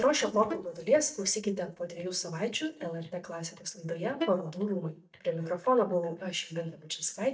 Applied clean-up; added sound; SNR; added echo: neural mask model DeepFilterNet 3.